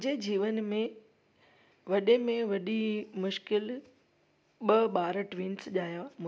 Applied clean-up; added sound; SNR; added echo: none; none; none; none.